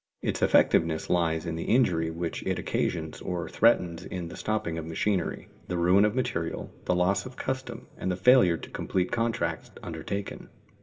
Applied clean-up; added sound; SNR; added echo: none; none; none; reverberation time 1.7 s.